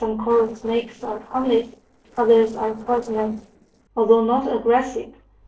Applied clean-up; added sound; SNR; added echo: neural separator model SepFormer DNS4.